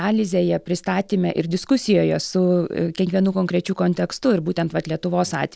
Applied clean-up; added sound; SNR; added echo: none; none; none; none.